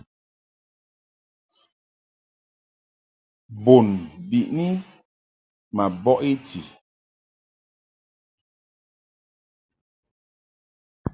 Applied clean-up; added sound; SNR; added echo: none; none; none; none.